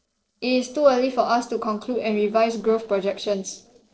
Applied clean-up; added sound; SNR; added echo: neural separator model SepFormer DNS4.